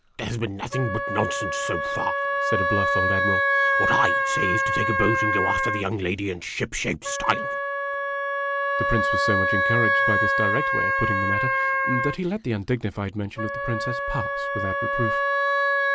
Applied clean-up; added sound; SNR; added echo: none; Wind instrument, woodwind instrument; -4 dB; none.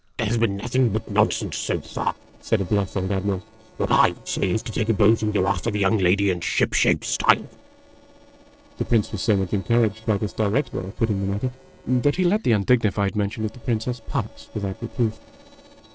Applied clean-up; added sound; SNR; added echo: neural separator model SepFormer DNS4.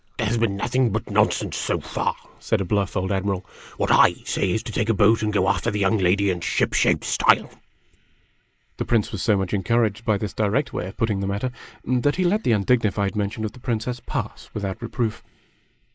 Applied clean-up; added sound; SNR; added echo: neural mask model Resemble Enhance denoiser.